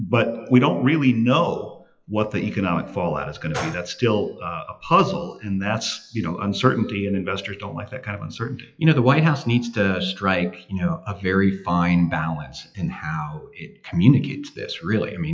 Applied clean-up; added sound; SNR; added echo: classical method WPE with log-MMSE.